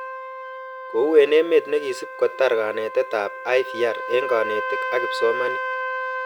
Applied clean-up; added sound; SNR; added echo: none; Trumpet; 7 dB; none.